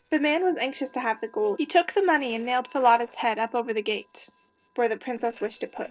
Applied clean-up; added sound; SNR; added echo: neural separator model SepFormer DNS4.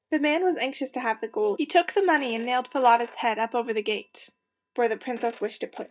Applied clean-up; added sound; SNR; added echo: neural mask model DeepFilterNet 3.